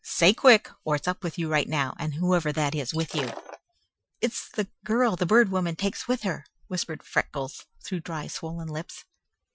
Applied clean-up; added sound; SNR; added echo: classical method Wiener filter.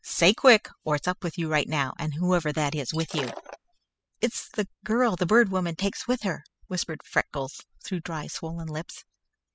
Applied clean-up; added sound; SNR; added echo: classical method spectral subtraction.